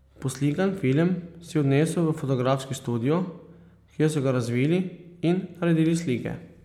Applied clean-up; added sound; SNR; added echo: none; none; none; none.